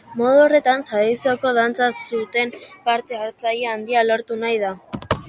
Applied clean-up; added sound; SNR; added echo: none; none; none; none.